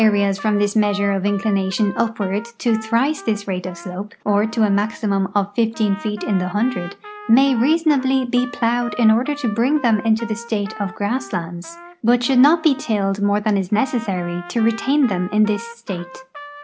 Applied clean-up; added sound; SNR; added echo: none; Trumpet; 17 dB; none.